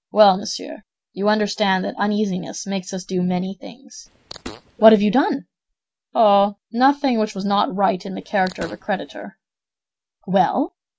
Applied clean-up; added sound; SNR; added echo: none; Fart; 19 dB; none.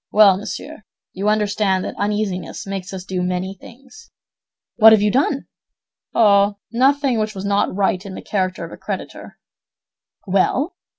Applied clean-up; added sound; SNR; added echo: none; none; none; none.